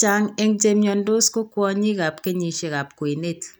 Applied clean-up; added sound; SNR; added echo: none; none; none; none.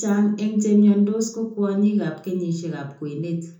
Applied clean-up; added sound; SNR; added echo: none; none; none; reverberation time 0.5 s.